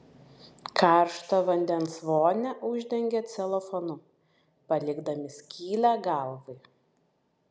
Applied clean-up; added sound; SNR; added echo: none; none; none; none.